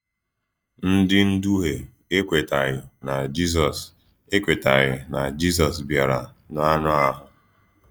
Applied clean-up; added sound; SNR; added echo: neural mask model DeepFilterNet 3.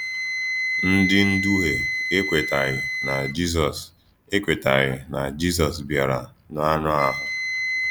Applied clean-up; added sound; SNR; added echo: none; Wind instrument, woodwind instrument; 4 dB; none.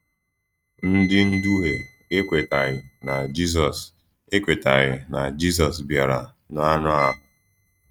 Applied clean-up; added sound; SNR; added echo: neural mask model RNNoise.